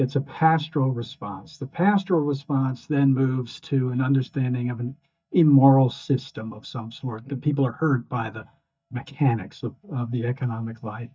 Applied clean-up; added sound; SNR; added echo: neural mask model DeepFilterNet 3.